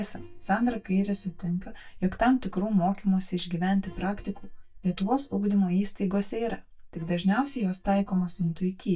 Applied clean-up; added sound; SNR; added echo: neural mask model DeepFilterNet 3.